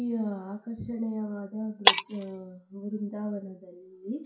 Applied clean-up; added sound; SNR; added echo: classical method WPE with log-MMSE.